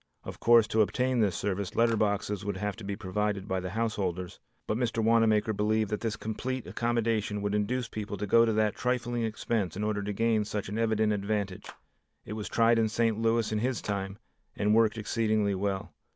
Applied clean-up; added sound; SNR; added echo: none; Clapping; 17 dB; none.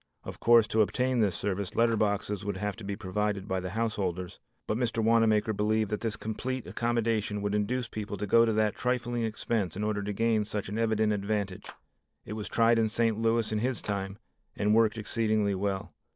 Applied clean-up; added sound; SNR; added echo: neural separator model SepFormer DNS4.